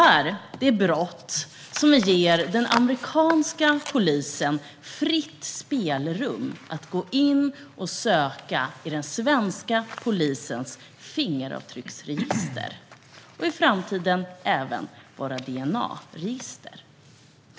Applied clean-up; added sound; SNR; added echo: none; none; none; none.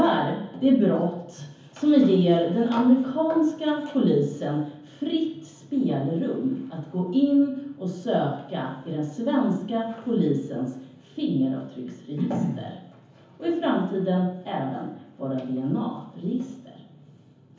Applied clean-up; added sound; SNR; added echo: none; none; none; reverberation time 0.7 s.